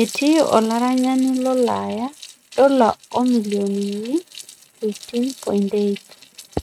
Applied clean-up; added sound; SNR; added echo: neural mask model RNNoise.